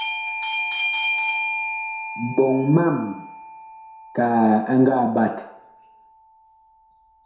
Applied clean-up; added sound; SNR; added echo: none; Bell / Doorbell; 7 dB; reverberation time 0.6 s.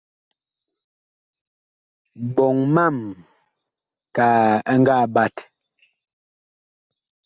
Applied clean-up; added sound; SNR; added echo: none; none; none; none.